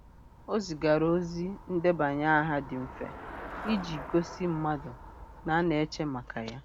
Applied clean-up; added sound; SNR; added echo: none; Traffic noise, roadway noise / Bicycle; 14 dB; none.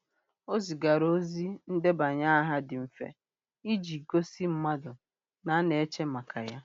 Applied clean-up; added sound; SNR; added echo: none; none; none; none.